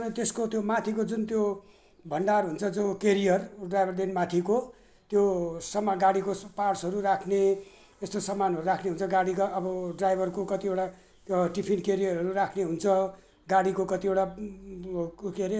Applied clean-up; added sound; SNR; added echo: none; none; none; none.